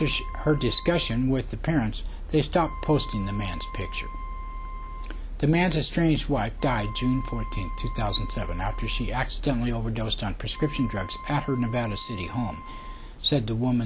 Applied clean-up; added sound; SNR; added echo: none; Wind instrument, woodwind instrument; 18 dB; none.